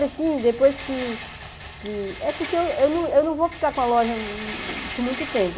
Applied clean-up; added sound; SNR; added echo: none; Rattle; 9 dB; none.